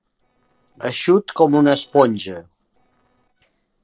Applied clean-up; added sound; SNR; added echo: neural separator model SepFormer DNS4.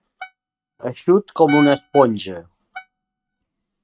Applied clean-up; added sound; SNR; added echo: neural mask model RNNoise.